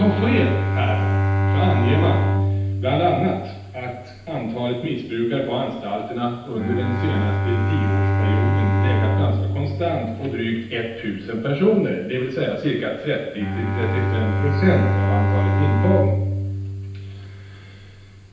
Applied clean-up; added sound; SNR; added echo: none; Bowed string instrument; -2 dB; reverberation time 0.9 s.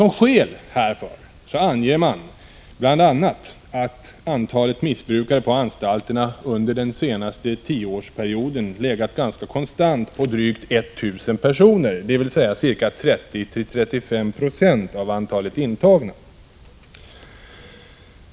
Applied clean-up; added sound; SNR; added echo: none; none; none; none.